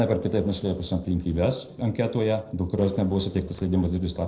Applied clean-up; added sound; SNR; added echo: neural separator model SepFormer DNS4.